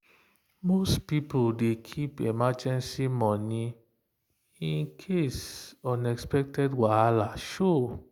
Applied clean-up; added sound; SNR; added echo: none; none; none; none.